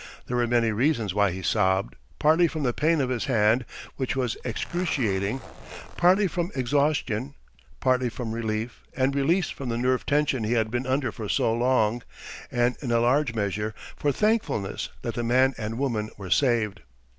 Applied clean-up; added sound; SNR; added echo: none; Zipper (clothing); 17 dB; none.